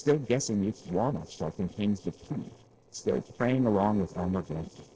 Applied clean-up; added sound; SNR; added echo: neural separator model SepFormer DNS4.